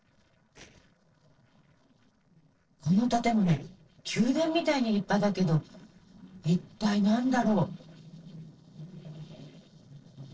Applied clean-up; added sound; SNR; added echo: neural separator model SepFormer DNS4.